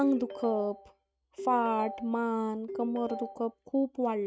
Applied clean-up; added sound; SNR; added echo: neural mask model RNNoise.